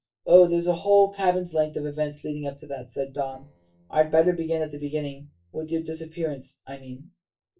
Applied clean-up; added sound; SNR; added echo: neural separator model SepFormer DNS4.